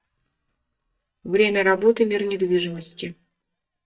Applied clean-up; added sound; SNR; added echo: neural mask model DeepFilterNet 3.